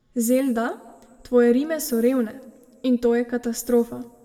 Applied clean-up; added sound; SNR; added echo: none; none; none; reverberation time 1.2 s.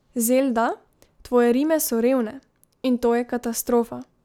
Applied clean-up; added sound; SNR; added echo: none; none; none; none.